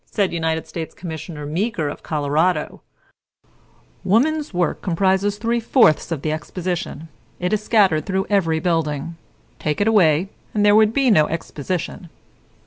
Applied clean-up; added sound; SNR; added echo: none; none; none; none.